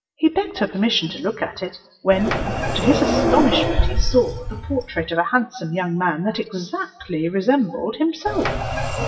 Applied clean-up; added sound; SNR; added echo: classical method WPE with log-MMSE.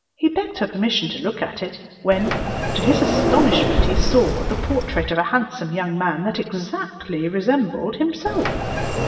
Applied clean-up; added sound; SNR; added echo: none; Sliding door; 2 dB; reverberation time 2.0 s.